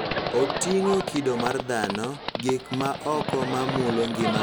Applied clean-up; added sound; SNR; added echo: none; Livestock, farm animals, working animals; 3 dB; none.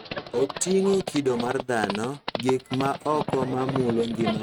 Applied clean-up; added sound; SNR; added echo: neural mask model RNNoise.